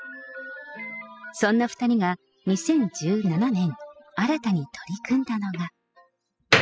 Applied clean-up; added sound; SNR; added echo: classical method spectral subtraction.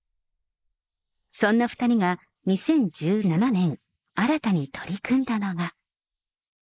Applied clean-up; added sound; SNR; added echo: neural mask model Resemble Enhance denoiser.